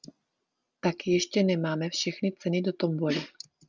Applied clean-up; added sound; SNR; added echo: none; none; none; none.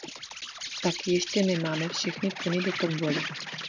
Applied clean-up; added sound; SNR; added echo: none; Insect; 7 dB; none.